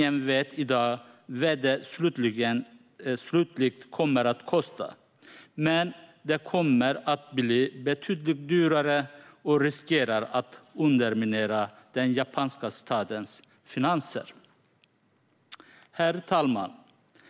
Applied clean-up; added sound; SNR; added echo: none; none; none; none.